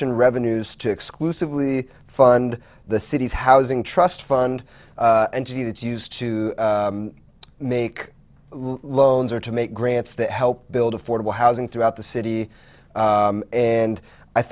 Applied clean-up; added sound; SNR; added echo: none; none; none; none.